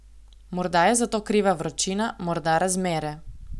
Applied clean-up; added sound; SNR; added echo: none; none; none; none.